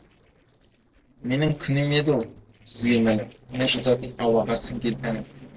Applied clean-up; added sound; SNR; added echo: neural separator model SepFormer DNS4.